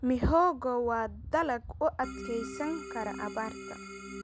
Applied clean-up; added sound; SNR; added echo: none; Organ; 10 dB; none.